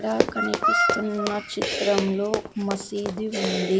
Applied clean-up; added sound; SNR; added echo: none; Run; 7 dB; none.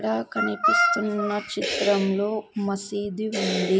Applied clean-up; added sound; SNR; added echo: none; none; none; none.